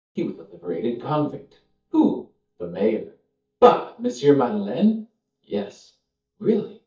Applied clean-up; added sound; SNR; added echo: neural mask model DeepFilterNet 3.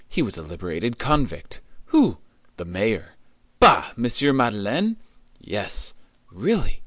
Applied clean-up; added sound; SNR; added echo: none; none; none; none.